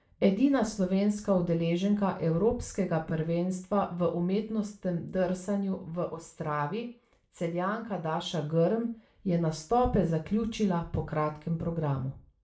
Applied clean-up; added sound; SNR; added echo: none; none; none; reverberation time 0.3 s.